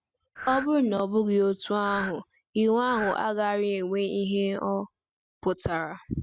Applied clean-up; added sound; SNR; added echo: none; Breathing; 7 dB; none.